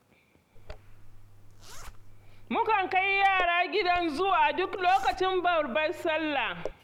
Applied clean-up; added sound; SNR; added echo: none; Zipper (clothing); 15 dB; none.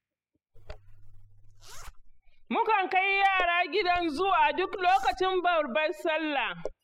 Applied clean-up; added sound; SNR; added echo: classical method spectral subtraction.